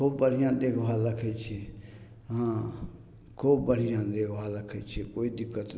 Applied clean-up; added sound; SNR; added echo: none; none; none; none.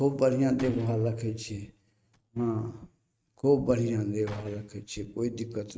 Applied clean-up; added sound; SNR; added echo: neural mask model RNNoise.